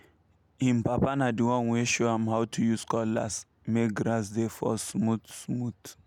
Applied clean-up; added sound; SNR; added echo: none; none; none; none.